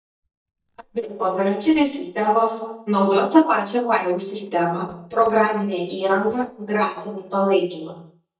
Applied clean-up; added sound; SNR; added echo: neural mask model DeepFilterNet 3.